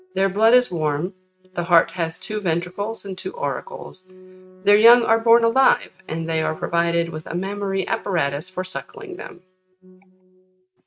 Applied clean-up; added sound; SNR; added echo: neural mask model RNNoise.